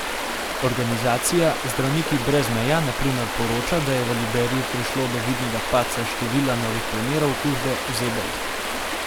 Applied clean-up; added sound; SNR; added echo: none; Stream; 3 dB; none.